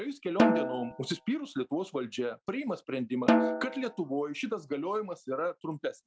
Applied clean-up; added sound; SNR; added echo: none; Snare drum; -3 dB; none.